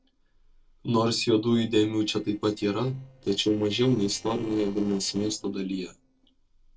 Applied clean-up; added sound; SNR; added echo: neural separator model SepFormer DNS4.